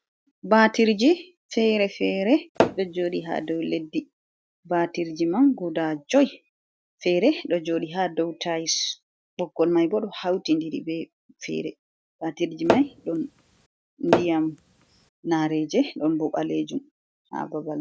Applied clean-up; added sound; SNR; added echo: none; Tap / Hammer; 2 dB; none.